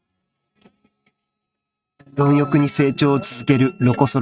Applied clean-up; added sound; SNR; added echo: neural mask model RNNoise.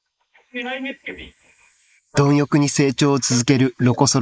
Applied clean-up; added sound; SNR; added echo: neural mask model Resemble Enhance denoiser.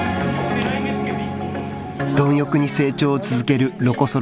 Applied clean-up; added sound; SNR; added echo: none; none; none; none.